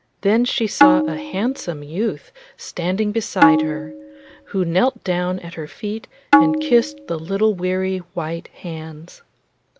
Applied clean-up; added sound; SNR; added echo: none; Tabla; -3 dB; none.